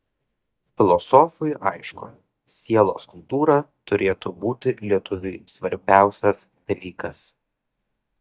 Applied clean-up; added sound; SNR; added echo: neural mask model DeepFilterNet 3.